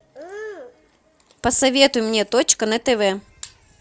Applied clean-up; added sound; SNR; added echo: none; none; none; none.